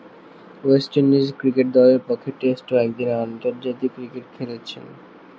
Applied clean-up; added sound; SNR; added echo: none; none; none; none.